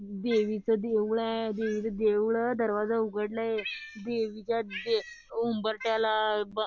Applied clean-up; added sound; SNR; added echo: none; Cat; 18 dB; none.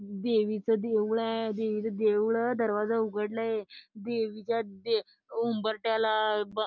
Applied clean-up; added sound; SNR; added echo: none; none; none; none.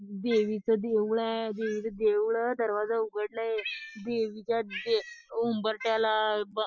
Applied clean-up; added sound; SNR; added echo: classical method spectral subtraction.